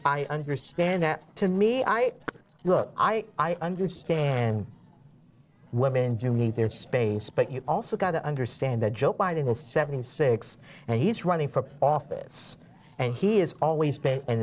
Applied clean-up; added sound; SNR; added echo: neural separator model SepFormer DNS4.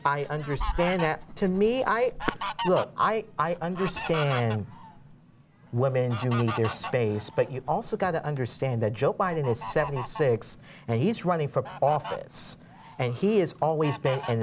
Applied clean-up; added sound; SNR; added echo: none; Fowl; 11 dB; none.